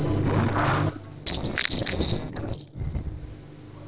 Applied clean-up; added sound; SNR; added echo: neural separator model SepFormer DNS4.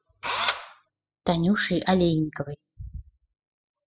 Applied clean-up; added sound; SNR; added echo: classical method spectral subtraction.